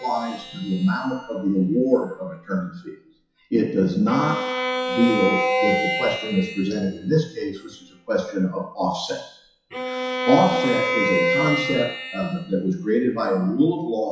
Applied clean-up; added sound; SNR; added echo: classical method WPE with log-MMSE.